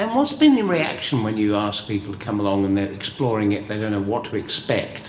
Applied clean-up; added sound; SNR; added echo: none; none; none; reverberation time 0.8 s.